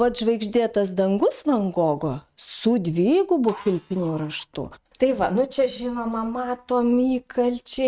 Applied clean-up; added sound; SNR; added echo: neural mask model RNNoise.